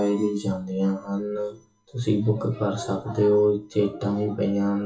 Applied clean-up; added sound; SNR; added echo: classical method WPE with log-MMSE.